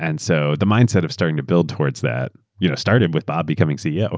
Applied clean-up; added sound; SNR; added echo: none; none; none; none.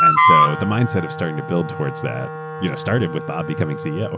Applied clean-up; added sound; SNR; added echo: none; Wind instrument, woodwind instrument; -2 dB; none.